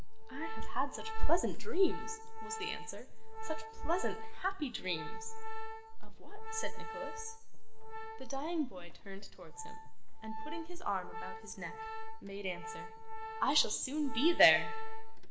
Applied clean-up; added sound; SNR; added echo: none; Organ; 17 dB; reverberation time 0.7 s.